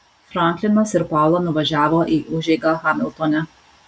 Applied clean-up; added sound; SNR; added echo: none; none; none; none.